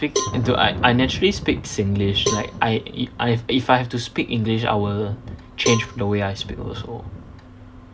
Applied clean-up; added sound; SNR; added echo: none; Thunder + Cowbell; 9 dB; none.